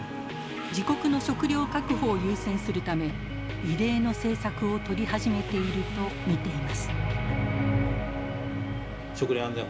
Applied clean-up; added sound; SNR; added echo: none; Subway, metro, underground; 17 dB; none.